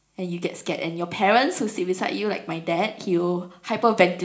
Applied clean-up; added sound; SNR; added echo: none; none; none; reverberation time 0.4 s.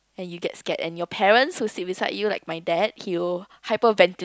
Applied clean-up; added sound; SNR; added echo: none; none; none; none.